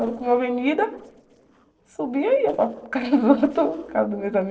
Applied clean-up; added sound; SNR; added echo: neural separator model SepFormer DNS4.